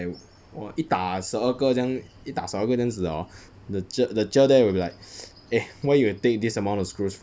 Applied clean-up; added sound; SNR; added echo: none; none; none; none.